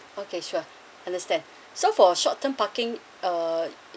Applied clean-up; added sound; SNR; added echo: none; none; none; none.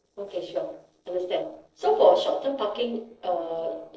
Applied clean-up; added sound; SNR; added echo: neural separator model SepFormer DNS4.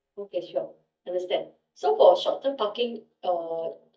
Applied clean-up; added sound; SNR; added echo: neural mask model DeepFilterNet 3.